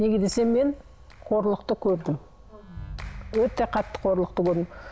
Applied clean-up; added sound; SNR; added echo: none; Clapping; 17 dB; none.